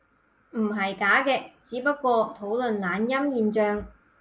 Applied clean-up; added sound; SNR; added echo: none; none; none; none.